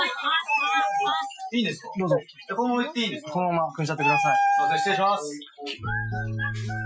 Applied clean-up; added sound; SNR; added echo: classical method Wiener filter.